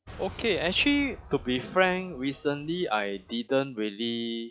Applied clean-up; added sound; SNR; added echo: classical method log-MMSE.